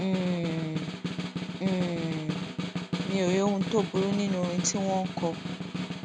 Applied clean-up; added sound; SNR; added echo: none; Snare drum; 3 dB; none.